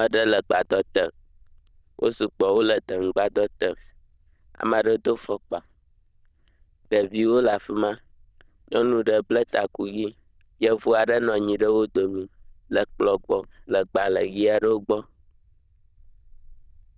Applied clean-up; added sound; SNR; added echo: neural diffusion model UNIVERSE++.